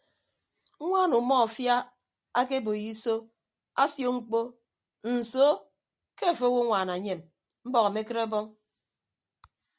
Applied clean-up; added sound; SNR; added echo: none; none; none; none.